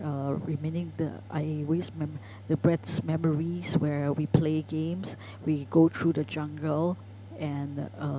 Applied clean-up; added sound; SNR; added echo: none; Mechanical fan; 16 dB; none.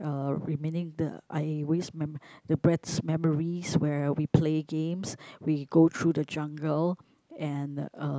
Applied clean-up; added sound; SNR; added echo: none; none; none; none.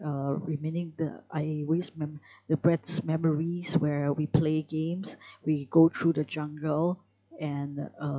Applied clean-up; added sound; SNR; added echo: classical method log-MMSE.